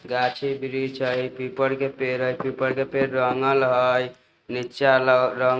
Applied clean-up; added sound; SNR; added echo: neural mask model RNNoise.